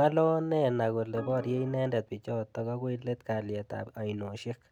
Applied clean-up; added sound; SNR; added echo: none; Organ; 14 dB; none.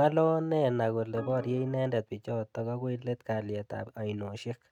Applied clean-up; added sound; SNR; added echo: neural mask model RNNoise.